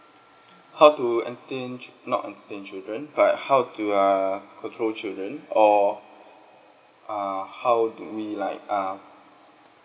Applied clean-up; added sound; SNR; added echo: none; none; none; none.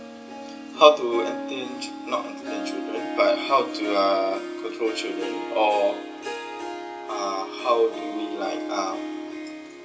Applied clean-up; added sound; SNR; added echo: none; Harp; 7 dB; reverberation time 0.2 s.